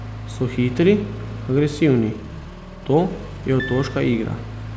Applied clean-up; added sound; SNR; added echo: none; Accelerating, revving, vroom + Piano; 10 dB; none.